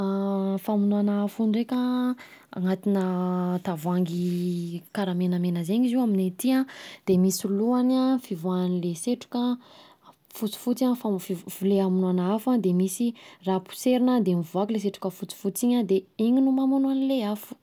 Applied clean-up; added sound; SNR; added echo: none; none; none; none.